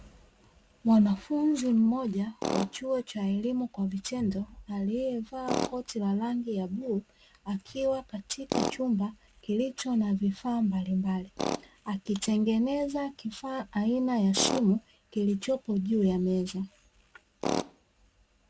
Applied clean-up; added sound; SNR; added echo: none; Tools; 10 dB; none.